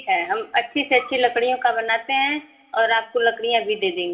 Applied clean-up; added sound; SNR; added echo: none; none; none; reverberation time 0.8 s.